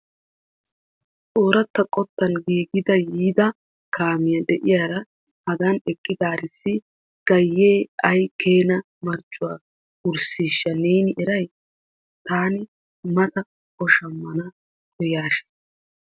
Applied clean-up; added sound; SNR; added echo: none; none; none; none.